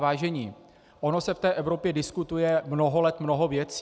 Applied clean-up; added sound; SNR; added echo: none; none; none; none.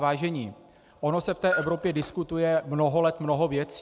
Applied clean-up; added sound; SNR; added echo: none; Cutlery, silverware + Bell; 12 dB; none.